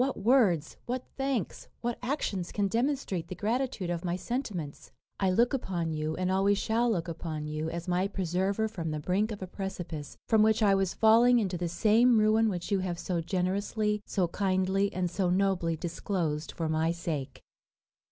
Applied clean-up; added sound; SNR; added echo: none; none; none; none.